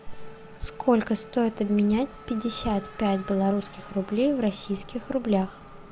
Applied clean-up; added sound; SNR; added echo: none; Race car, auto racing / Accelerating, revving, vroom; 19 dB; none.